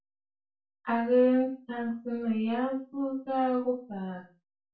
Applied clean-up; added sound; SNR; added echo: none; none; none; reverberation time 0.3 s.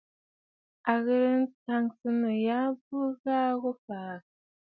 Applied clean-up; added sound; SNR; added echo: none; none; none; none.